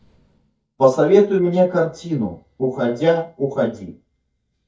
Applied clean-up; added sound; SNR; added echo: neural mask model DeepFilterNet 3.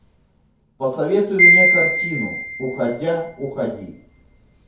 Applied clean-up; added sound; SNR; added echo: none; Wind chime; -3 dB; reverberation time 0.6 s.